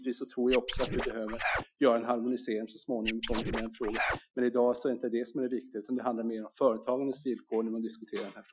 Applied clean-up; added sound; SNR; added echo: classical method Wiener filter.